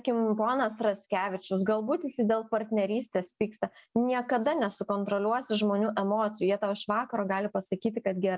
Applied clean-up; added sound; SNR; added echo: none; none; none; none.